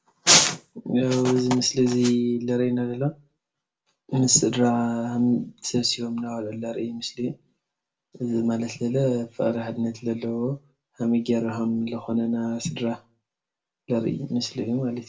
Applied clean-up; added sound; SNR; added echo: none; none; none; reverberation time 0.2 s.